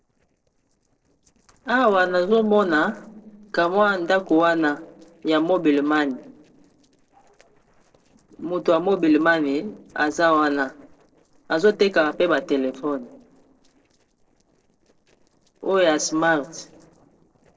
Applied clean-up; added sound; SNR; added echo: neural separator model SepFormer DNS4.